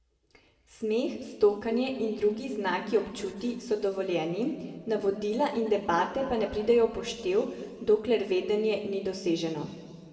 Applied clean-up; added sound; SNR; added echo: none; none; none; reverberation time 1.9 s.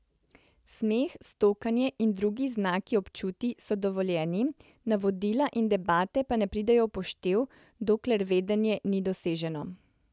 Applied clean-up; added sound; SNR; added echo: none; none; none; none.